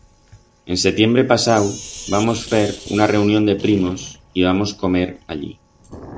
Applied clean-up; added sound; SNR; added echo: none; Sink (filling or washing); 18 dB; none.